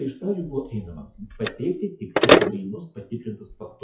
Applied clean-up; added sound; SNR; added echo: classical method WPE with log-MMSE.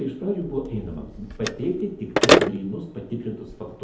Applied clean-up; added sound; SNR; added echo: none; Telephone; -4 dB; reverberation time 1.9 s.